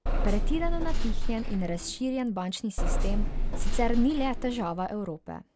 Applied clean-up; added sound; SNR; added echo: none; Bus / Engine; -4 dB; none.